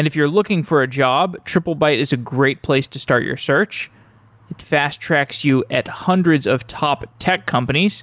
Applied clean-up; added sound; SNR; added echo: none; none; none; none.